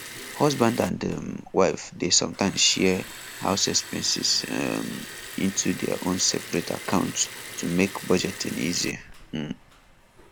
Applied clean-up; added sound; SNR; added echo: none; Liquid; 14 dB; none.